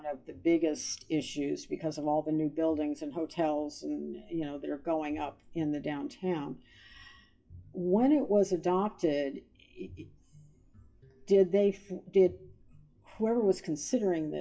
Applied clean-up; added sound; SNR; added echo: classical method WPE with log-MMSE.